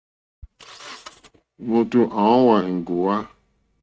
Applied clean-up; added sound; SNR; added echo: neural mask model RNNoise.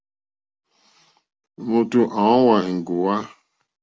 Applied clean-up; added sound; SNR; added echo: none; none; none; none.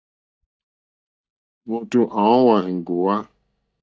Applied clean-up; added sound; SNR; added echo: neural mask model DeepFilterNet 3.